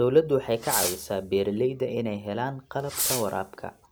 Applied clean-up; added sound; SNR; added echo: none; Fireworks; 7 dB; none.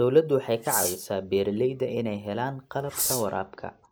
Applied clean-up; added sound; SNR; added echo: neural mask model Resemble Enhance denoiser.